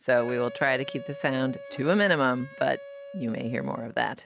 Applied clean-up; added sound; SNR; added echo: none; Wind instrument, woodwind instrument; 15 dB; none.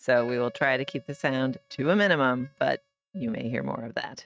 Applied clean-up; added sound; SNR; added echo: neural mask model RNNoise.